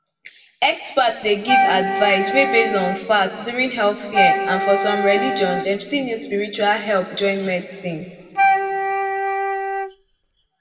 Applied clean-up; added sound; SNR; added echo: none; Wind instrument, woodwind instrument; 0 dB; reverberation time 1.9 s.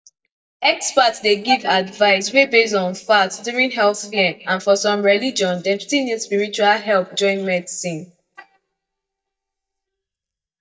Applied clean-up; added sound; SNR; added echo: neural mask model DeepFilterNet 3.